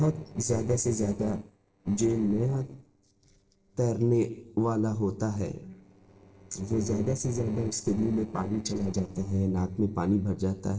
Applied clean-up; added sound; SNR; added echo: neural separator model SepFormer DNS4.